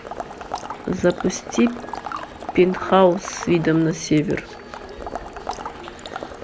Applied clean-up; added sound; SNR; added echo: none; Water / Liquid; 12 dB; none.